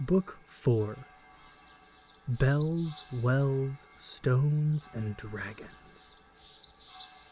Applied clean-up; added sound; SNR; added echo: none; Bird; 13 dB; none.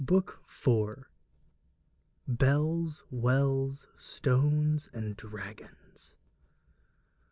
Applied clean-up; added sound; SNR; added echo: none; none; none; none.